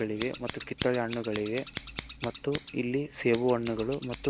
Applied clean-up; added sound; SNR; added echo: none; Scissors; 0 dB; none.